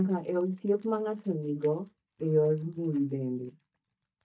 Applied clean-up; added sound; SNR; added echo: neural mask model DeepFilterNet 3.